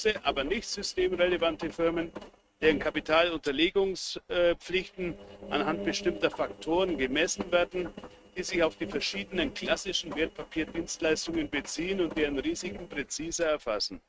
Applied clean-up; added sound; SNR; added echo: neural mask model RNNoise.